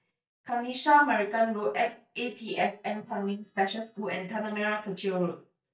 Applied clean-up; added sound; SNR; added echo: neural mask model DeepFilterNet 3.